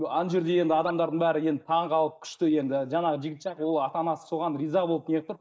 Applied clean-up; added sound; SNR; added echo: neural mask model DeepFilterNet 3.